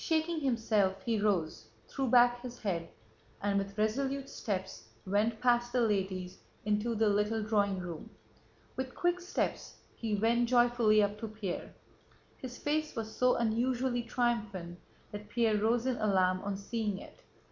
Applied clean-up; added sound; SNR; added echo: none; none; none; none.